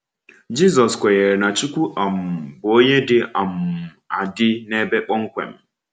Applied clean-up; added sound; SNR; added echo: none; none; none; none.